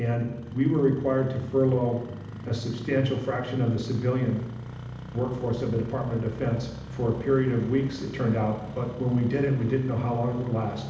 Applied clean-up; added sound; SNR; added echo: none; Engine starting; 11 dB; reverberation time 0.8 s.